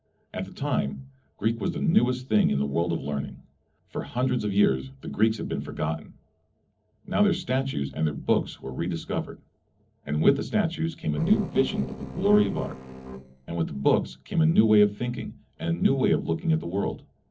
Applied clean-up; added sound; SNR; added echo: neural separator model SepFormer DNS4.